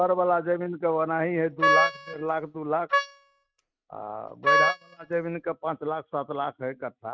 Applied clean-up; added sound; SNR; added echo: neural mask model RNNoise.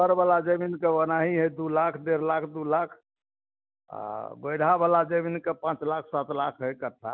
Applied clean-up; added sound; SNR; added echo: none; none; none; none.